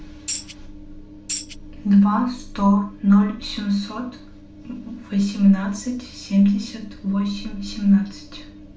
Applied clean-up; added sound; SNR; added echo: none; Tambourine; 11 dB; reverberation time 0.4 s.